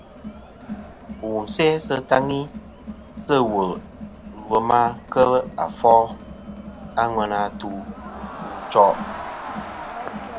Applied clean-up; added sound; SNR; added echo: none; Crowd; 12 dB; none.